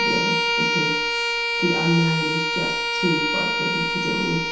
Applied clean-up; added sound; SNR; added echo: none; Bowed string instrument; -3 dB; reverberation time 0.7 s.